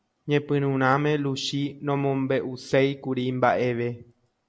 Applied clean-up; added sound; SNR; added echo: none; none; none; none.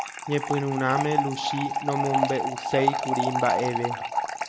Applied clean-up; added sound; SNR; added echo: none; Fill (with liquid) / Trickle, dribble; 0 dB; none.